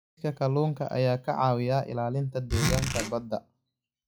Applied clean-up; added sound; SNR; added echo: classical method log-MMSE.